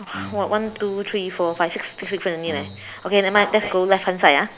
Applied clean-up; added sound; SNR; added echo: none; Bowed string instrument; 20 dB; none.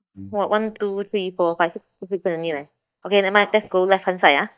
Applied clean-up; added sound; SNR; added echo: neural mask model DeepFilterNet 3.